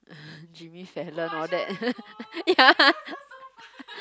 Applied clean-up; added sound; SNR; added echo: none; none; none; none.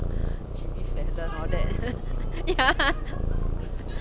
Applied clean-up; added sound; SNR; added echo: none; Purr; -5 dB; none.